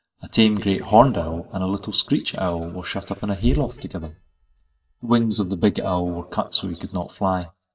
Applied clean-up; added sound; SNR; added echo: neural mask model DeepFilterNet 3.